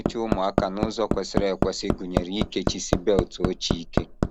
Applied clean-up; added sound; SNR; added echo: none; Hammer; -1 dB; none.